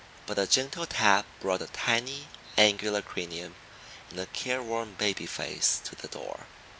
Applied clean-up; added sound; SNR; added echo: none; Rain; 20 dB; none.